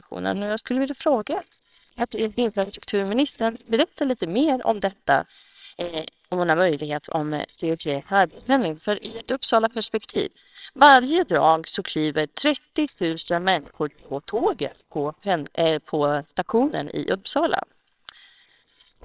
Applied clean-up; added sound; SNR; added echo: neural separator model SepFormer WHAMR!.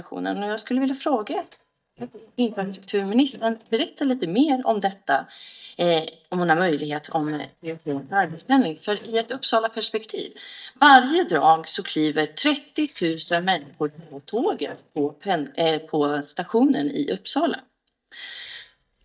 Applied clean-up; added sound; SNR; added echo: neural mask model DeepFilterNet 3.